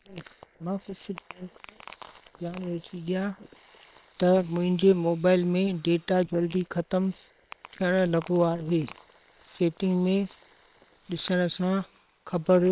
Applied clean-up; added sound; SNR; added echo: neural separator model SepFormer WHAM!.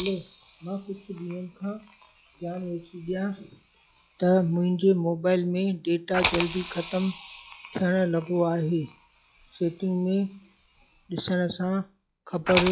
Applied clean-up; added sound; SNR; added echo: classical method log-MMSE.